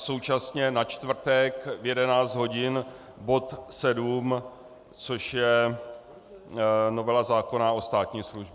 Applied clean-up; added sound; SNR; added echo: none; none; none; none.